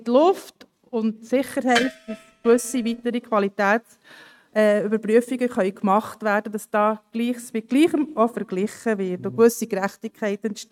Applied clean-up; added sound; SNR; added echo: neural mask model RNNoise.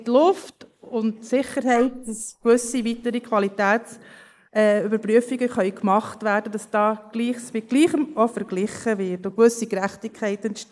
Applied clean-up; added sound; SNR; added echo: neural mask model Resemble Enhance denoiser.